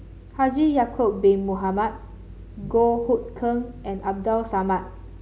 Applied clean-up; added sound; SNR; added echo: none; none; none; none.